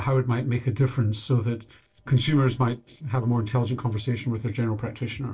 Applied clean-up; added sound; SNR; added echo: neural separator model SepFormer DNS4.